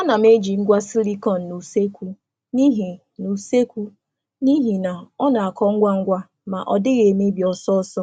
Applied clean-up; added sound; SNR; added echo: none; none; none; none.